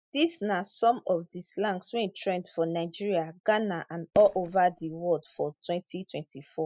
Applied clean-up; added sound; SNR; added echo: classical method spectral subtraction.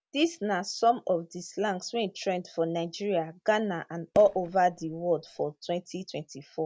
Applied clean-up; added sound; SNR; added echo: none; Fireworks; 17 dB; none.